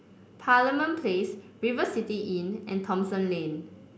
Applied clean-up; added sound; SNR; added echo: none; none; none; none.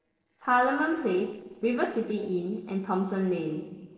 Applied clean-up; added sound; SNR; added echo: neural separator model SepFormer DNS4.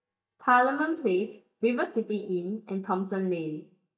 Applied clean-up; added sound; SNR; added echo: neural mask model DeepFilterNet 3.